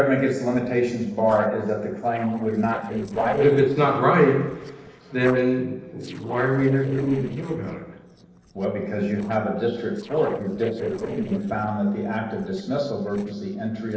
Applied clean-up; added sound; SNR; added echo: neural separator model SepFormer DNS4.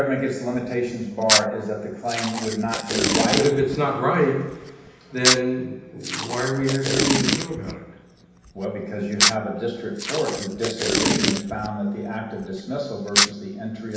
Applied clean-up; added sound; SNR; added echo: none; Packing tape, duct tape; 1 dB; reverberation time 0.9 s.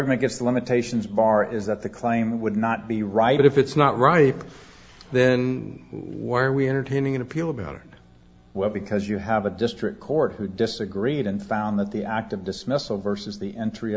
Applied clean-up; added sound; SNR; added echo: none; none; none; none.